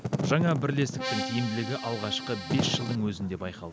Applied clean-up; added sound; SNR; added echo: none; Accordion + Wind / Fire; 3 dB; none.